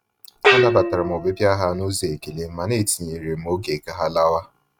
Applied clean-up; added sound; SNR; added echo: neural mask model RNNoise.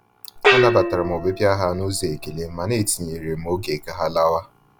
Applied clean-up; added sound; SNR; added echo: none; Gong; 2 dB; none.